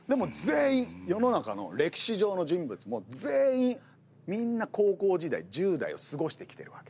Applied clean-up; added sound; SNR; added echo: none; none; none; none.